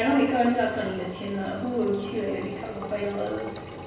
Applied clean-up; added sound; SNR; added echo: none; Engine; 13 dB; reverberation time 0.9 s.